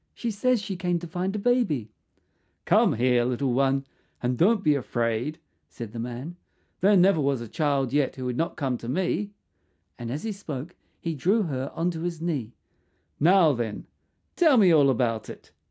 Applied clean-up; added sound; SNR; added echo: none; none; none; none.